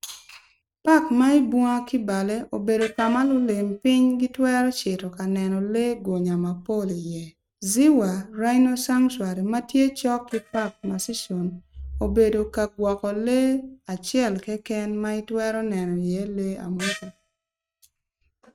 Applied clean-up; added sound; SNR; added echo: neural mask model RNNoise.